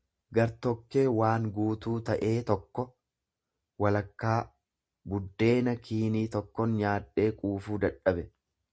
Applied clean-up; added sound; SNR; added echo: none; none; none; none.